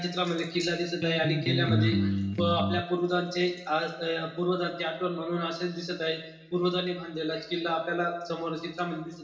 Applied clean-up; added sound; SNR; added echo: none; Electric guitar; -2 dB; reverberation time 1.1 s.